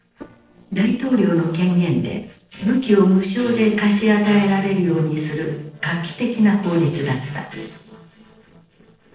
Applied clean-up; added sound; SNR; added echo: neural separator model SepFormer DNS4.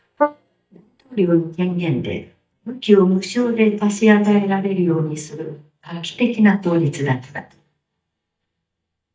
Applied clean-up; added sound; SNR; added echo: neural mask model DeepFilterNet 3.